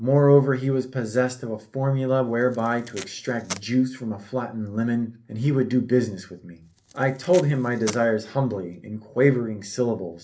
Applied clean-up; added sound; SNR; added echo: none; Packing tape, duct tape; 17 dB; reverberation time 0.3 s.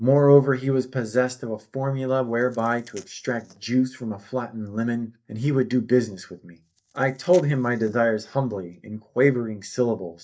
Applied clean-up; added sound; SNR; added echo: neural mask model DeepFilterNet 3.